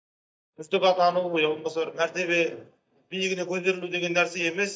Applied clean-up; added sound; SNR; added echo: neural mask model DeepFilterNet 3.